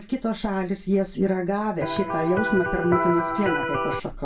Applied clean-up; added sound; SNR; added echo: none; Electric guitar; 1 dB; reverberation time 0.2 s.